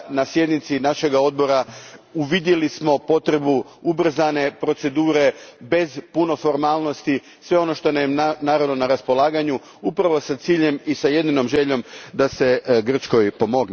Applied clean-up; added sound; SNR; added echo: none; none; none; none.